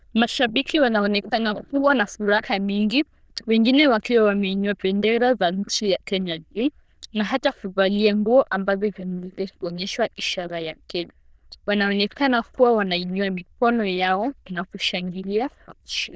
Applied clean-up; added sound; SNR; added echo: neural diffusion model UNIVERSE++.